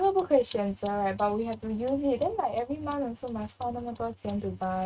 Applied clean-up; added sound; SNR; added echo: neural mask model RNNoise.